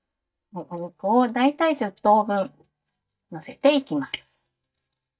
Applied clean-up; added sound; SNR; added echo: neural mask model DeepFilterNet 3.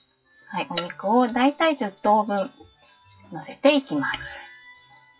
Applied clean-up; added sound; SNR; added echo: classical method WPE with log-MMSE.